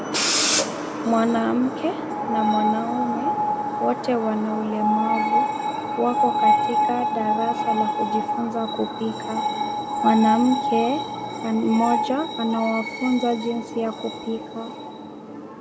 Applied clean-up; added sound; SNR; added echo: none; Screech; -1 dB; none.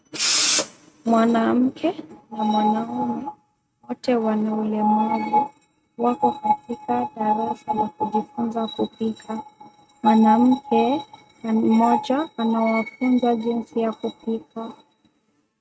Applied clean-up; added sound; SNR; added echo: neural mask model RNNoise.